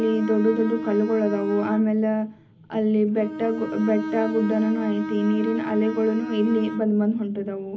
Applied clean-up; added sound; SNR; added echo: none; Bowed string instrument; 9 dB; reverberation time 0.4 s.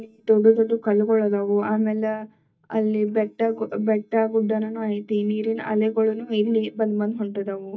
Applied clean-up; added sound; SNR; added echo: neural mask model DeepFilterNet 3.